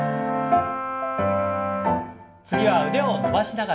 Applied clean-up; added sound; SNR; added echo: none; Wind instrument, woodwind instrument; 7 dB; reverberation time 0.6 s.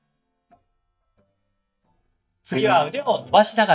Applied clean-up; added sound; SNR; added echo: neural mask model DeepFilterNet 3.